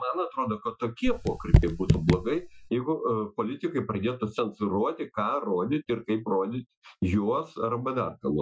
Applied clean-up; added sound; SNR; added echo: classical method Wiener filter.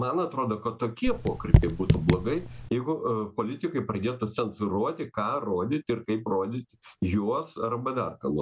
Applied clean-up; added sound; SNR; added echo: none; Raindrop / Drip; -5 dB; none.